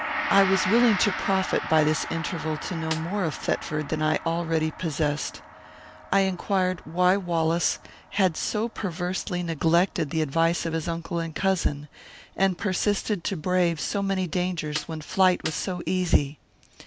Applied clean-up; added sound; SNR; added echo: none; Gong + Snare drum; 12 dB; none.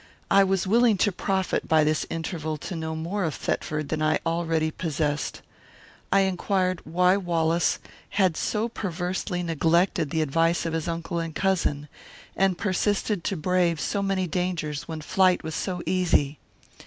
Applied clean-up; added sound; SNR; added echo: none; none; none; none.